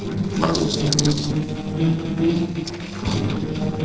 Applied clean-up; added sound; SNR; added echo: neural separator model SepFormer DNS4.